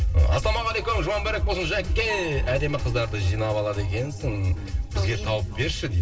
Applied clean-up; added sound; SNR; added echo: none; Gong; 18 dB; reverberation time 2.6 s.